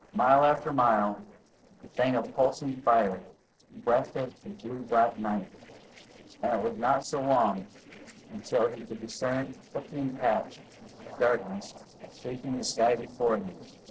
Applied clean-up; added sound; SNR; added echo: neural separator model SepFormer DNS4.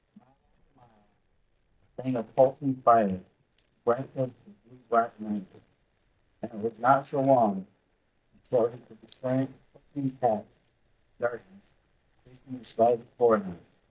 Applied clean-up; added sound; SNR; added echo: neural mask model DeepFilterNet 3.